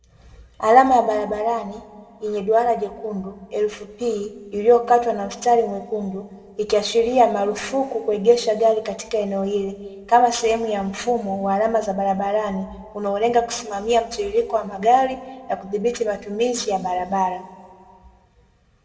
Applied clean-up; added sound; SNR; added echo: none; none; none; reverberation time 1.2 s.